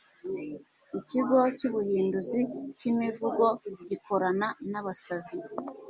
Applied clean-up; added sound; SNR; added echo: none; none; none; none.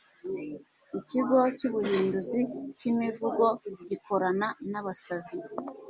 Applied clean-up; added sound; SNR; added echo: none; Cough; 13 dB; none.